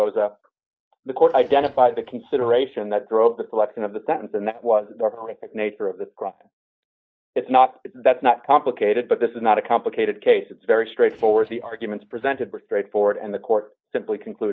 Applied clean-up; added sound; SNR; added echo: neural mask model DeepFilterNet 3.